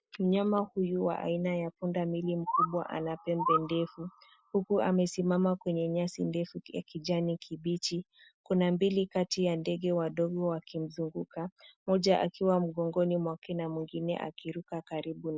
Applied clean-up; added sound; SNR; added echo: none; Bird; 4 dB; none.